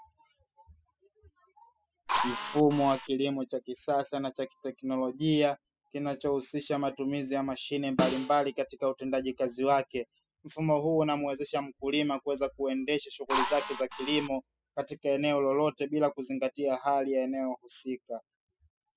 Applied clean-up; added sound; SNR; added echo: classical method spectral subtraction.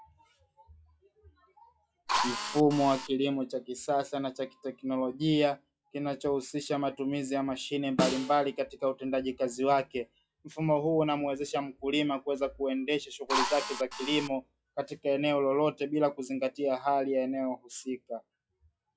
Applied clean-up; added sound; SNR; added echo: classical method log-MMSE.